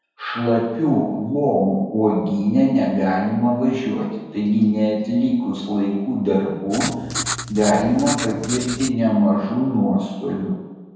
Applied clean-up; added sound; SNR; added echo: none; Writing; 7 dB; reverberation time 1.1 s.